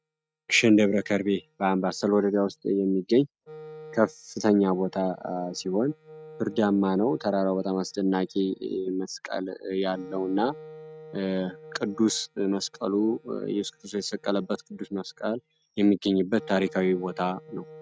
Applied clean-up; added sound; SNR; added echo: neural mask model RNNoise.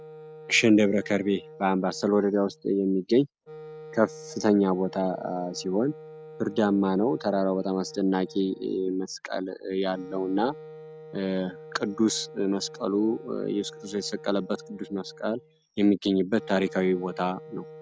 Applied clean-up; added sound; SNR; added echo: none; Wind instrument, woodwind instrument; 18 dB; none.